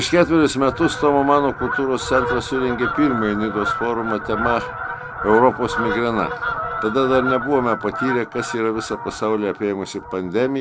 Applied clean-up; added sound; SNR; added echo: none; Fowl; 7 dB; none.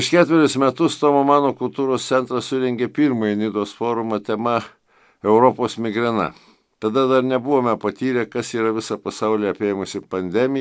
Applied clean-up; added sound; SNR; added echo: none; none; none; none.